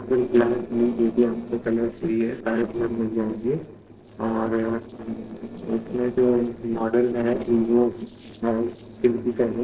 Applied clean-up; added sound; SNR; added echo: neural separator model SepFormer DNS4.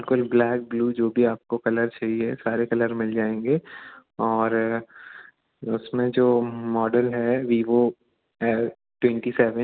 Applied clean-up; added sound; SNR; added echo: none; none; none; none.